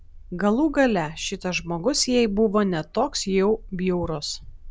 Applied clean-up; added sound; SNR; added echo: none; Bark; 18 dB; none.